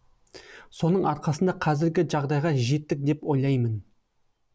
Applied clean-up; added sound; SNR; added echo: none; none; none; none.